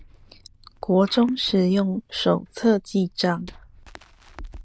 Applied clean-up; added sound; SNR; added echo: neural diffusion model UNIVERSE++.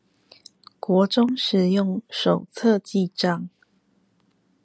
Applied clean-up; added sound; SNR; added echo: none; none; none; none.